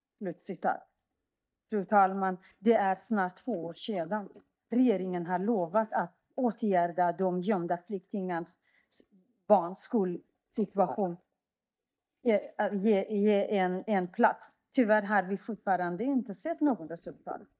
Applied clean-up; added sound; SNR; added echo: neural mask model DeepFilterNet 3.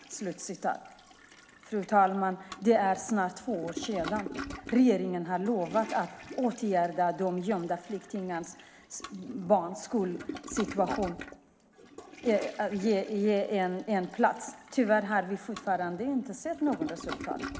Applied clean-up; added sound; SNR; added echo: none; Toilet flush; 14 dB; reverberation time 1.4 s.